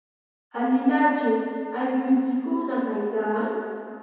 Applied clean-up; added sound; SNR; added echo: none; none; none; reverberation time 2.2 s.